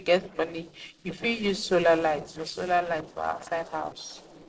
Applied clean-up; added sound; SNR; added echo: neural separator model SepFormer DNS4.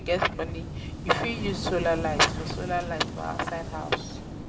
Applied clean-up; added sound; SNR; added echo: none; Waves, surf / Wind; 6 dB; reverberation time 0.4 s.